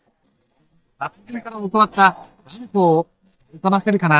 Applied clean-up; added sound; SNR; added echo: neural mask model DeepFilterNet 3.